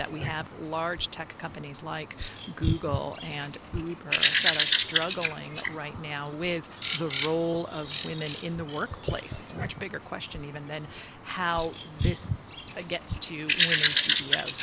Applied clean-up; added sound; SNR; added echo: none; Bird vocalization, bird call, bird song; -4 dB; none.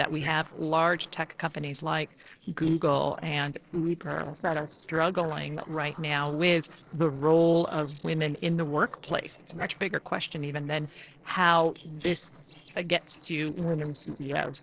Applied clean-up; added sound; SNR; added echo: neural separator model SepFormer DNS4.